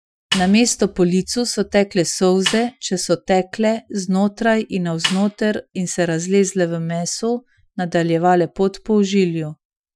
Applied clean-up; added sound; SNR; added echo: classical method Wiener filter.